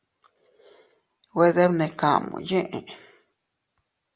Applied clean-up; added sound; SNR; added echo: none; none; none; none.